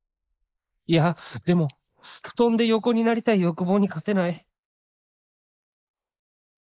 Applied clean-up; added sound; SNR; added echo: neural mask model Resemble Enhance denoiser.